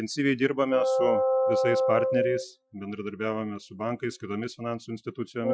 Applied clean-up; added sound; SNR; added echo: classical method Wiener filter.